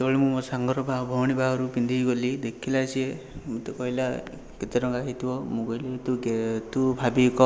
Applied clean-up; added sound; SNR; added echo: none; none; none; none.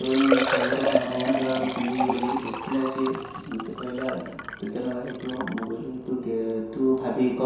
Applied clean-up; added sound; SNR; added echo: none; Liquid; 3 dB; reverberation time 0.7 s.